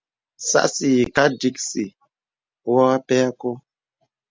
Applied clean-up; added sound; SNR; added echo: none; none; none; none.